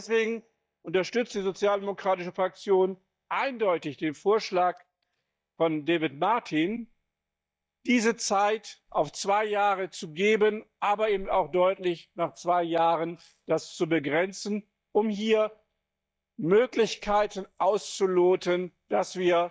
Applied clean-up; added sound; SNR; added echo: neural mask model DeepFilterNet 3.